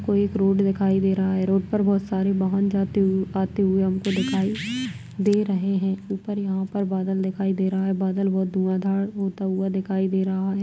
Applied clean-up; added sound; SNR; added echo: none; none; none; none.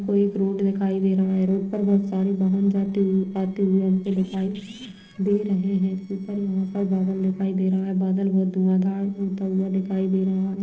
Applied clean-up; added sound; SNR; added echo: neural separator model SepFormer DNS4.